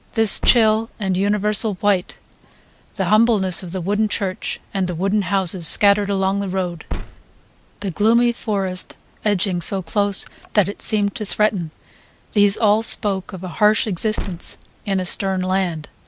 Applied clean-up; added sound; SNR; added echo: none; Car; 9 dB; none.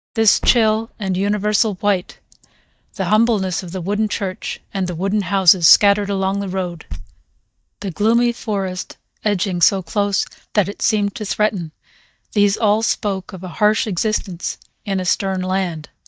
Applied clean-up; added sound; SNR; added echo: neural mask model DeepFilterNet 3.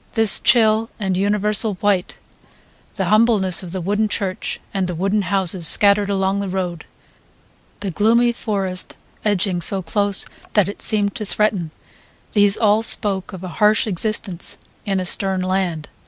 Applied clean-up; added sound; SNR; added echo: none; none; none; none.